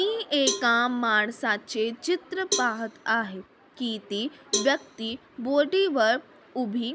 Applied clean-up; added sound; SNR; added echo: none; Cowbell; 10 dB; none.